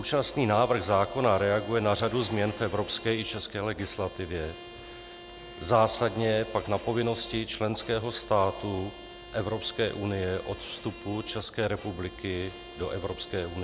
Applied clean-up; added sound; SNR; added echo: none; Bowed string instrument; 17 dB; none.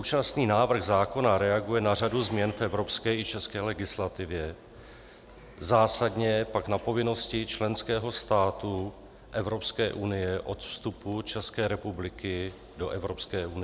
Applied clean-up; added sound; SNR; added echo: none; none; none; none.